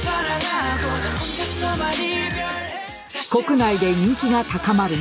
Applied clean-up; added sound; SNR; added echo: none; none; none; none.